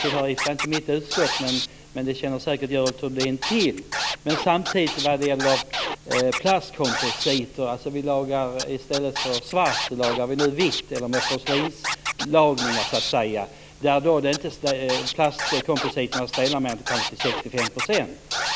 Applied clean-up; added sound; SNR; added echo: none; Scratching (performance technique); 5 dB; none.